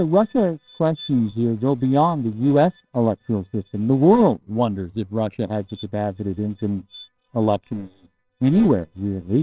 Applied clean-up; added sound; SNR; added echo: neural separator model SepFormer WHAMR!.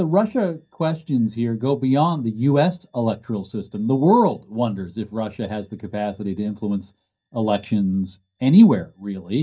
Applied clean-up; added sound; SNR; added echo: neural mask model DeepFilterNet 3.